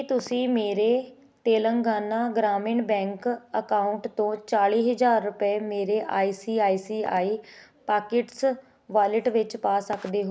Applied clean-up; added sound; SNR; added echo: none; none; none; none.